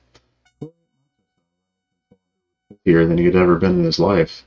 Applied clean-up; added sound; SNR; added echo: neural mask model RNNoise.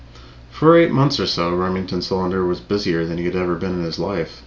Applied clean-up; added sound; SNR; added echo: none; none; none; none.